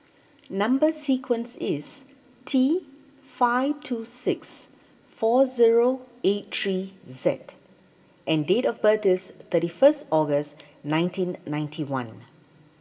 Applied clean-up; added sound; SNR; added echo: none; none; none; reverberation time 1.0 s.